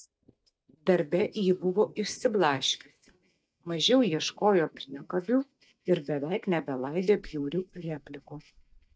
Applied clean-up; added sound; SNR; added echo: neural mask model DeepFilterNet 3.